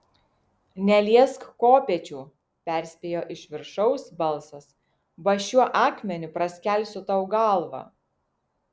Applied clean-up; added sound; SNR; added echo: none; none; none; none.